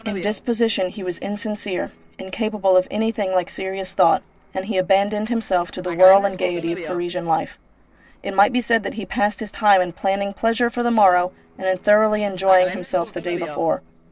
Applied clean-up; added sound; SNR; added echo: neural separator model SepFormer DNS4.